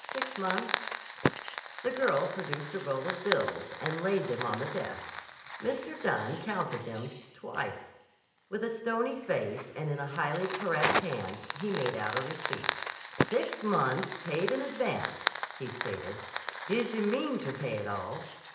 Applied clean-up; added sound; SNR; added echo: none; Fire; 2 dB; reverberation time 0.8 s.